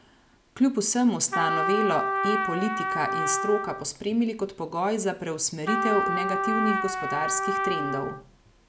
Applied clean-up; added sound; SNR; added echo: none; Trumpet; 1 dB; none.